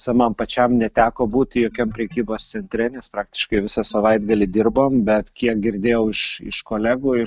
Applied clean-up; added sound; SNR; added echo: neural mask model DeepFilterNet 3.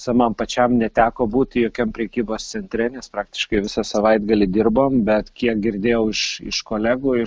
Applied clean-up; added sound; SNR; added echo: none; none; none; none.